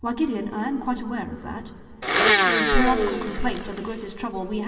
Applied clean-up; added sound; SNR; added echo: none; Domestic sounds, home sounds; -3 dB; reverberation time 2.7 s.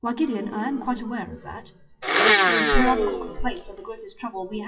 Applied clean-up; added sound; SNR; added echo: classical method WPE with log-MMSE.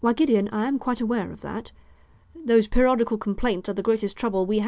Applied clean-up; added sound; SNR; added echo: none; none; none; none.